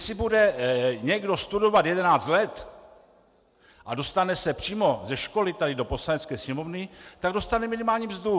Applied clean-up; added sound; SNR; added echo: none; none; none; none.